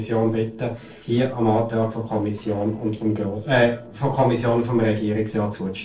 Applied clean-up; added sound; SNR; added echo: neural separator model SepFormer DNS4.